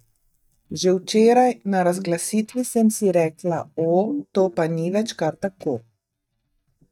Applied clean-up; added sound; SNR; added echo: neural mask model DeepFilterNet 3.